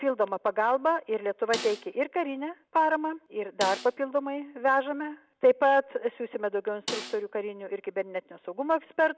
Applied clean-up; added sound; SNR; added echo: none; Snare drum; 12 dB; none.